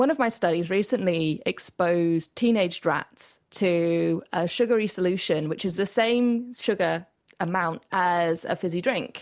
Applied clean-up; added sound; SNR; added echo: none; none; none; none.